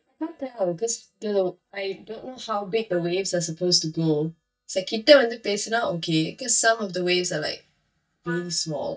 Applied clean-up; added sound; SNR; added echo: neural mask model DeepFilterNet 3.